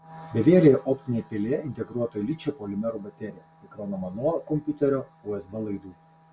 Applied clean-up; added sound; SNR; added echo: none; none; none; none.